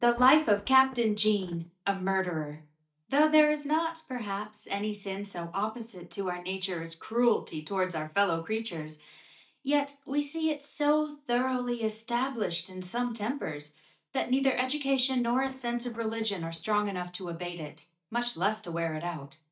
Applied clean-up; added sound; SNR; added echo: neural mask model DeepFilterNet 3.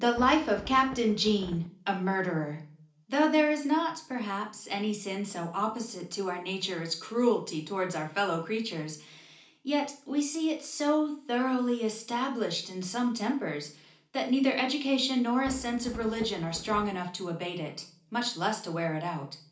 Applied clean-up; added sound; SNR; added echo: none; Thunder; 14 dB; reverberation time 0.4 s.